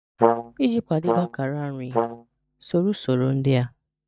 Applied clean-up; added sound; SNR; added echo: neural mask model DeepFilterNet 3.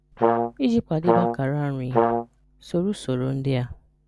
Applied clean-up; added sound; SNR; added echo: none; Brass instrument; -3 dB; none.